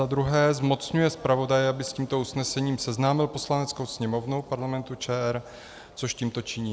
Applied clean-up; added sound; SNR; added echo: none; none; none; none.